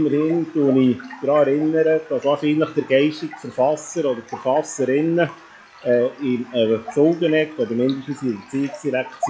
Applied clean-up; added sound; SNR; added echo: classical method log-MMSE.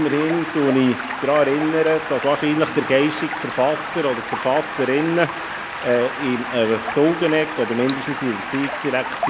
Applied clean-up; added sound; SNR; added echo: none; Stream; 7 dB; none.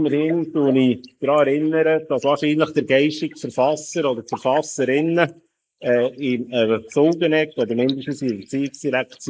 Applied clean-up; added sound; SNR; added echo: neural mask model Resemble Enhance denoiser.